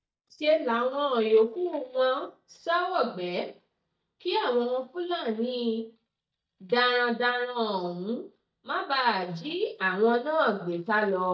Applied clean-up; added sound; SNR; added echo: neural mask model DeepFilterNet 3.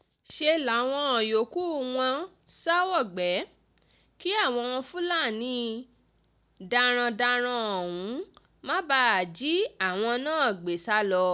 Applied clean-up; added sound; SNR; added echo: none; none; none; none.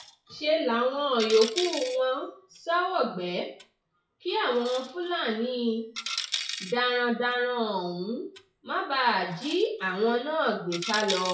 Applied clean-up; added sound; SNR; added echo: classical method WPE with log-MMSE.